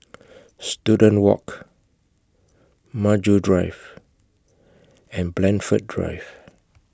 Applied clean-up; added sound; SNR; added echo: none; none; none; none.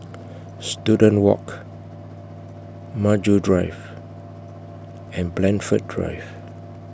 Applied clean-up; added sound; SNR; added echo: none; Mechanical fan; 15 dB; none.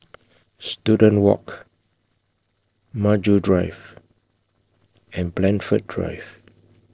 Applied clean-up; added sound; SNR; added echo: neural separator model SepFormer DNS4.